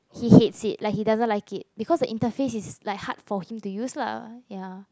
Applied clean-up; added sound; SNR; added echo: none; none; none; none.